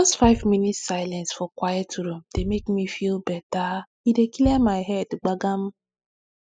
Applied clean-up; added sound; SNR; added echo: classical method spectral subtraction.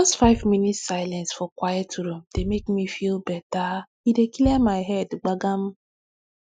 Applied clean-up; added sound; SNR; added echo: classical method Wiener filter.